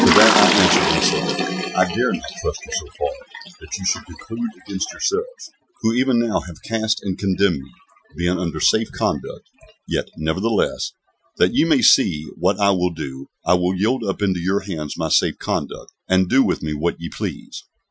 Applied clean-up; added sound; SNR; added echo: classical method Wiener filter.